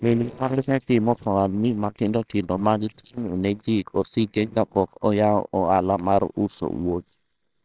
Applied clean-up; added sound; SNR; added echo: neural separator model SepFormer WHAMR!.